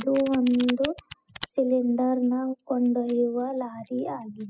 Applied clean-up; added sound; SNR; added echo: classical method spectral subtraction.